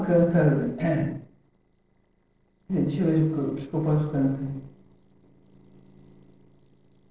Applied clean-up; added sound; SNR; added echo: neural separator model SepFormer DNS4.